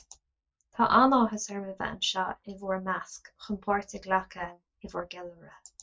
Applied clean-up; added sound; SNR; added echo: neural mask model Resemble Enhance denoiser.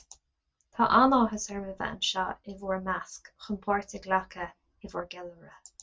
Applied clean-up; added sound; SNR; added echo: none; none; none; none.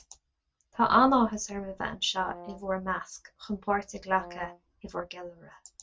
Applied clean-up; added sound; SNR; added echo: none; Brass instrument; 17 dB; none.